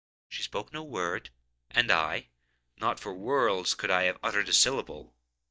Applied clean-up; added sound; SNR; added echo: neural mask model DeepFilterNet 3.